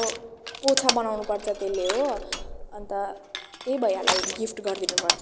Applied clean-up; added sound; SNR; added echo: none; Crushing; 2 dB; none.